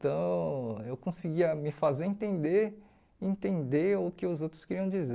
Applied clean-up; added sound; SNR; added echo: none; none; none; none.